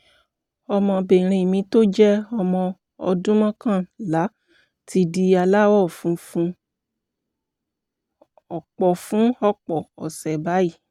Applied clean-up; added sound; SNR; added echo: none; none; none; none.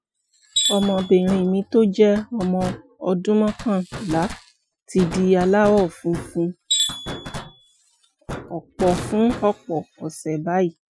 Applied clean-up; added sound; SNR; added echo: classical method Wiener filter.